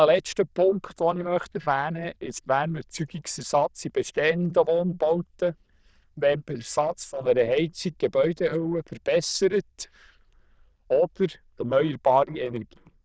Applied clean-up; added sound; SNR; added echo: neural diffusion model UNIVERSE++.